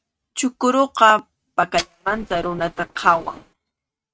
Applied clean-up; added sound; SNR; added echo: neural mask model RNNoise.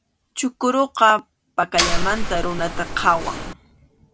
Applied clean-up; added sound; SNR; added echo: none; Mechanisms; 0 dB; none.